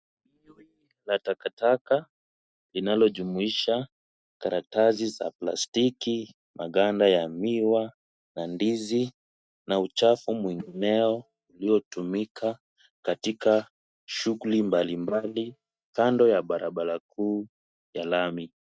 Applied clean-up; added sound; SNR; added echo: neural mask model DeepFilterNet 3.